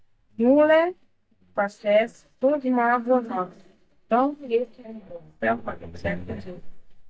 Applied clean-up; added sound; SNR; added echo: neural mask model DeepFilterNet 3.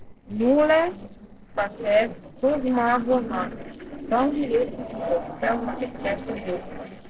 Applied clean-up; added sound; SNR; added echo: neural separator model SepFormer DNS4.